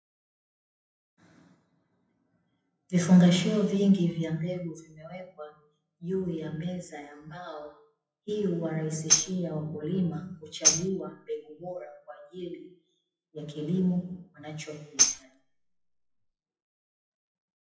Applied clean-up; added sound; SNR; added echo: classical method WPE with log-MMSE.